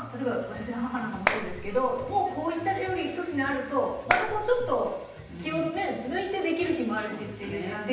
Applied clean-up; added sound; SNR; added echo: none; Clapping; 3 dB; reverberation time 0.9 s.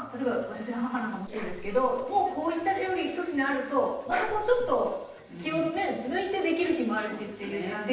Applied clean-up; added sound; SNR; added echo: neural separator model SepFormer DNS4.